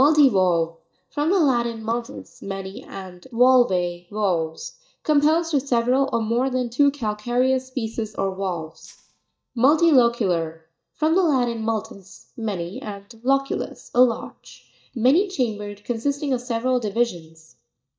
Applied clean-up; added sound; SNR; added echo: neural mask model DeepFilterNet 3.